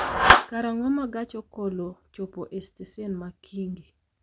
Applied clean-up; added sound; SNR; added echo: none; Clapping; -5 dB; none.